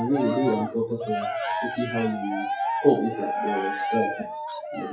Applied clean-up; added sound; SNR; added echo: classical method WPE with log-MMSE.